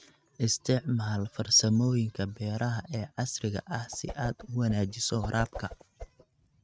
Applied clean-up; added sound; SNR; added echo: neural mask model RNNoise.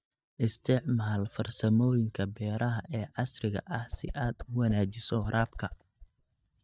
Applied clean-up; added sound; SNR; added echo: neural mask model DeepFilterNet 3.